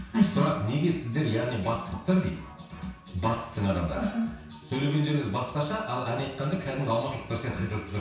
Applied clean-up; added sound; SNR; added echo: none; none; none; reverberation time 0.7 s.